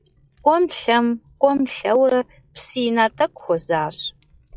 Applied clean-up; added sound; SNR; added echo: classical method log-MMSE.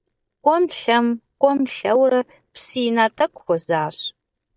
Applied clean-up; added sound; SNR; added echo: neural mask model DeepFilterNet 3.